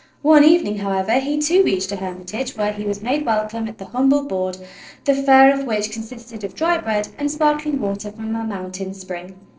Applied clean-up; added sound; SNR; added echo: neural separator model SepFormer DNS4.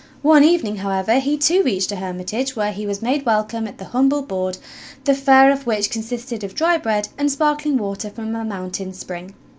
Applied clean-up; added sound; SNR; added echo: none; none; none; none.